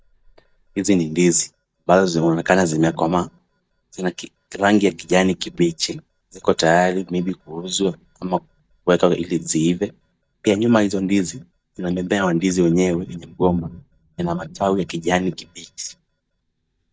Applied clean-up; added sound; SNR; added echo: neural mask model DeepFilterNet 3.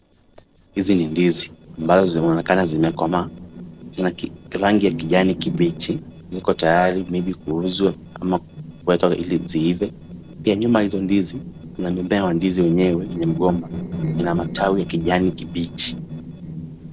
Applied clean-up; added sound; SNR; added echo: neural separator model SepFormer DNS4.